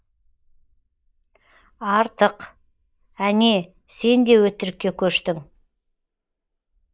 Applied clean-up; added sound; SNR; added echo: neural mask model Resemble Enhance denoiser.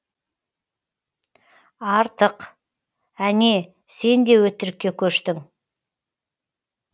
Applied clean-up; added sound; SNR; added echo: none; none; none; none.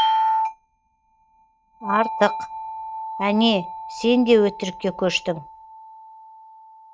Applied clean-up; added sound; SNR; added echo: neural mask model RNNoise.